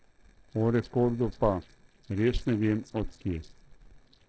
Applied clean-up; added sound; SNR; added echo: neural separator model SepFormer DNS4.